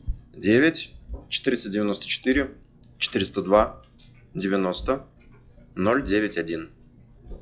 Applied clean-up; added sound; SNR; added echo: classical method log-MMSE.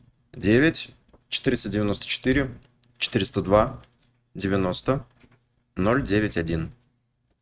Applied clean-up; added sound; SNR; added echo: neural mask model RNNoise.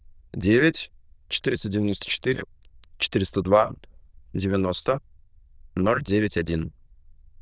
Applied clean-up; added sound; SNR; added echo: neural diffusion model UNIVERSE++.